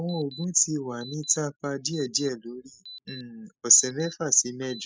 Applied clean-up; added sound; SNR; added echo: classical method spectral subtraction.